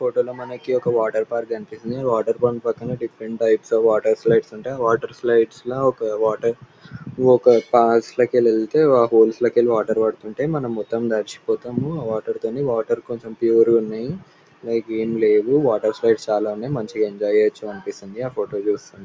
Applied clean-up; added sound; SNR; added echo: none; none; none; none.